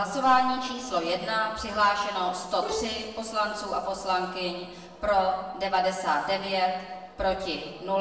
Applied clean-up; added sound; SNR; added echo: none; Bowed string instrument; 9 dB; reverberation time 1.1 s.